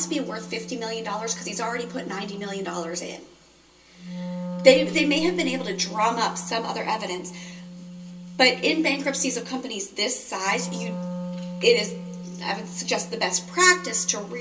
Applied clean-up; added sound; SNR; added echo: none; Wind instrument, woodwind instrument; 11 dB; reverberation time 0.3 s.